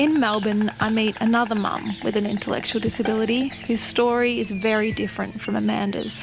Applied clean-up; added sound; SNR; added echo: none; Insect + Bowed string instrument; 15 dB; none.